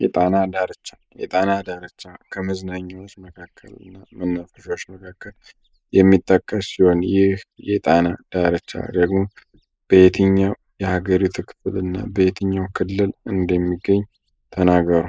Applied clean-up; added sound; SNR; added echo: neural mask model Resemble Enhance denoiser.